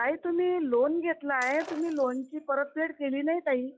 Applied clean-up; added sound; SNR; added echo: classical method log-MMSE.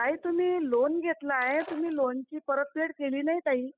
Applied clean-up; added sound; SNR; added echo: classical method spectral subtraction.